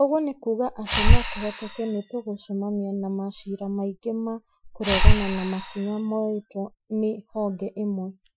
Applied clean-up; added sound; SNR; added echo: classical method Wiener filter.